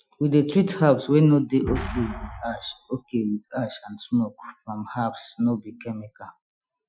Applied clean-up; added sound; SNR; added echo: classical method Wiener filter.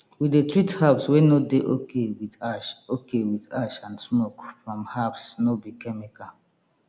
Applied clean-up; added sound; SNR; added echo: none; none; none; none.